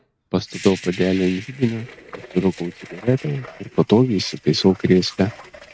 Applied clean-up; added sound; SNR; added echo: neural mask model RNNoise.